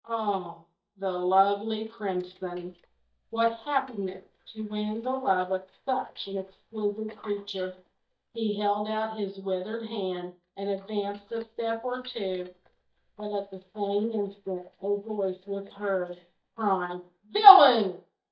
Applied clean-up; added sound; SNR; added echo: neural mask model DeepFilterNet 3.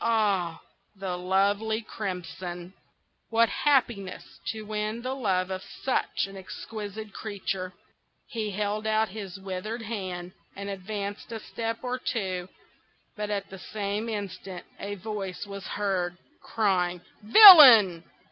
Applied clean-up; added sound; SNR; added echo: none; none; none; none.